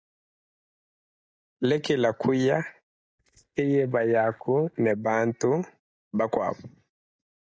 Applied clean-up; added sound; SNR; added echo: neural mask model DeepFilterNet 3.